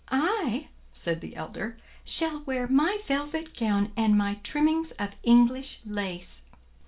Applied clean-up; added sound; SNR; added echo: none; none; none; reverberation time 0.3 s.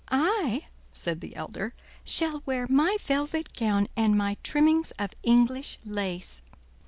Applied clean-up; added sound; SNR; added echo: none; none; none; none.